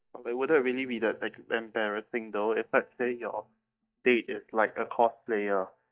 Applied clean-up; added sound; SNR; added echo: neural mask model DeepFilterNet 3.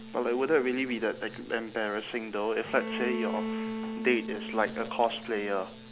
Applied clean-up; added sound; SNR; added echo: none; Bowed string instrument; 8 dB; none.